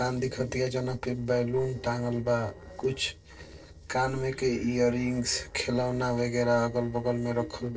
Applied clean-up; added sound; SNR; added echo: neural separator model SepFormer DNS4.